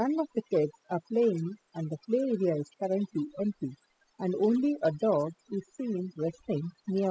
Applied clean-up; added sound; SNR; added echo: classical method spectral subtraction.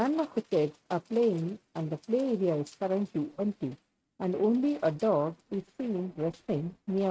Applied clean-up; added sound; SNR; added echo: neural mask model RNNoise.